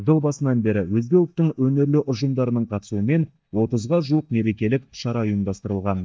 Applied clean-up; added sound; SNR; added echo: neural mask model DeepFilterNet 3.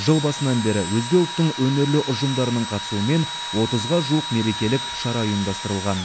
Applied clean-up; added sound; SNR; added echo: none; Engine / Drill; 8 dB; none.